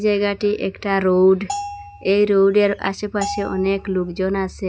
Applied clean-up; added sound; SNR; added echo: none; Bell; 12 dB; none.